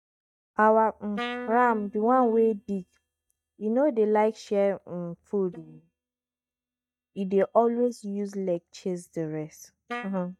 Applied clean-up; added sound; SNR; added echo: neural mask model DeepFilterNet 3.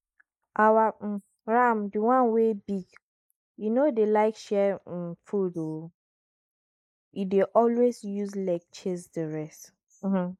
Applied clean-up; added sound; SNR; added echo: neural mask model Resemble Enhance denoiser.